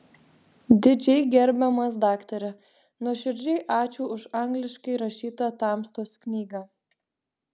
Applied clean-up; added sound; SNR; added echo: none; none; none; none.